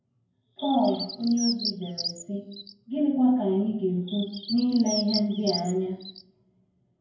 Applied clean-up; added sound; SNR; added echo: none; Bird; 10 dB; reverberation time 0.9 s.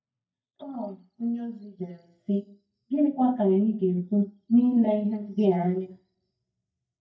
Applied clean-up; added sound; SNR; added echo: neural mask model DeepFilterNet 3.